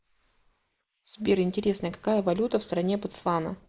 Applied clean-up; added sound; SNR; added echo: neural mask model Resemble Enhance denoiser.